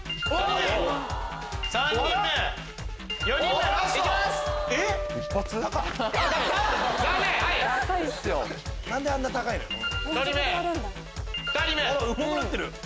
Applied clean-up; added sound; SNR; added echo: none; Wind instrument, woodwind instrument; 8 dB; none.